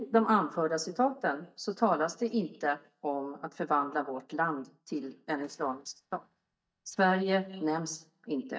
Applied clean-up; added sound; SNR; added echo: neural mask model DeepFilterNet 3.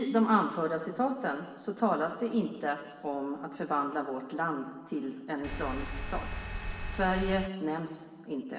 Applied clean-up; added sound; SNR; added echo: none; Engine; 4 dB; reverberation time 2.2 s.